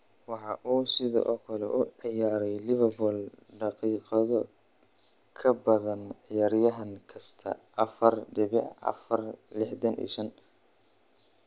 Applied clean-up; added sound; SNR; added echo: none; none; none; none.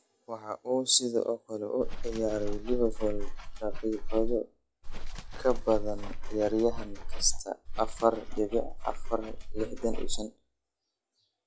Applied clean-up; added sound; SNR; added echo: classical method log-MMSE.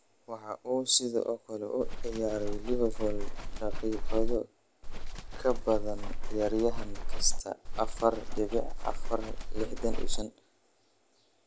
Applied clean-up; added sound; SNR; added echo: none; Livestock, farm animals, working animals; -4 dB; none.